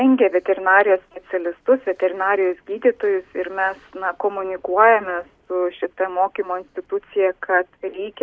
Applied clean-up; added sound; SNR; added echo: none; none; none; none.